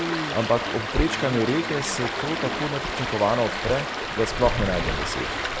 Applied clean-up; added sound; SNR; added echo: none; Stream + Dog; 2 dB; none.